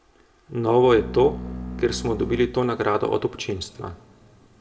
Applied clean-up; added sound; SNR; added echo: none; Bowed string instrument; 10 dB; reverberation time 1.0 s.